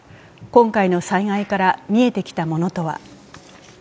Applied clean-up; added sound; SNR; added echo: none; none; none; none.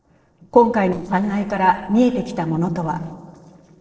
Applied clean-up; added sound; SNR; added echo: neural separator model SepFormer DNS4.